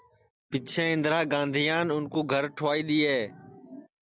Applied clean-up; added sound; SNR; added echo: none; none; none; none.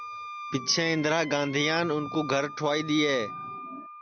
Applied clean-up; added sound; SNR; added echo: none; Wind instrument, woodwind instrument; 11 dB; none.